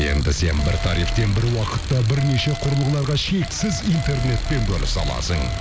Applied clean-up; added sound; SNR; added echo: none; Alarm + Tools; 13 dB; none.